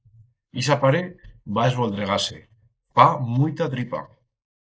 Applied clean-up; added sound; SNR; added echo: neural mask model Resemble Enhance denoiser.